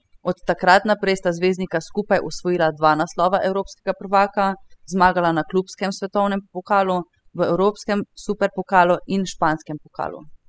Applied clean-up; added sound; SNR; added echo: classical method spectral subtraction.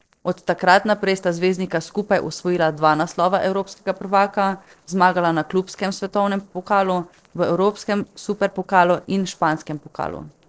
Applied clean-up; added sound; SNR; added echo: neural separator model SepFormer DNS4.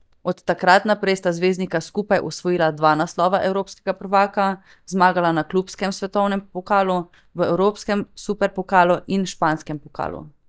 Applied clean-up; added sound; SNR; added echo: neural mask model DeepFilterNet 3.